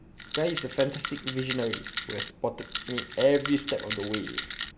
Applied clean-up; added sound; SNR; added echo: none; Rattle; 3 dB; none.